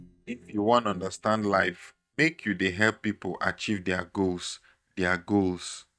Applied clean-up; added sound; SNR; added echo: neural mask model DeepFilterNet 3.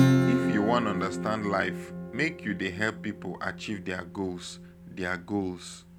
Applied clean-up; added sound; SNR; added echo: none; Acoustic guitar / Strum; -1 dB; none.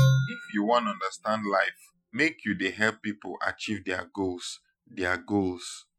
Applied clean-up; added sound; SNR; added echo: classical method Wiener filter.